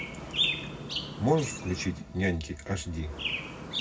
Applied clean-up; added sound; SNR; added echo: none; Chirp, tweet; 3 dB; reverberation time 0.4 s.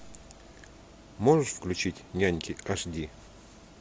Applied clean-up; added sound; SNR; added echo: none; none; none; none.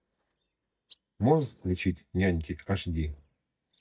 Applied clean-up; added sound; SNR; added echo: neural mask model DeepFilterNet 3.